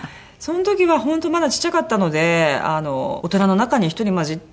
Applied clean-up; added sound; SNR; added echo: none; none; none; none.